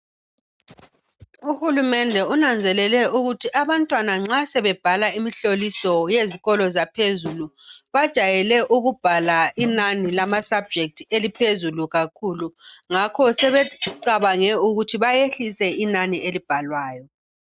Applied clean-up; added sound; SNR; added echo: neural mask model RNNoise.